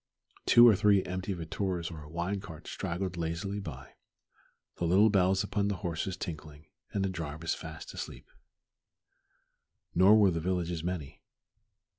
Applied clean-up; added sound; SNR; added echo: none; none; none; none.